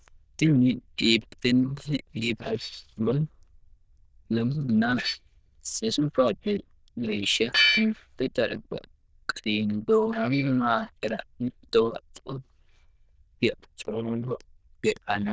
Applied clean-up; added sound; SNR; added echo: neural diffusion model UNIVERSE++.